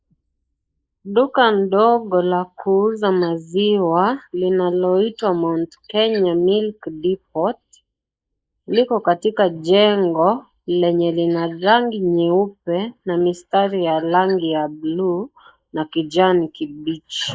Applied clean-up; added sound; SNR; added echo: neural mask model Resemble Enhance denoiser.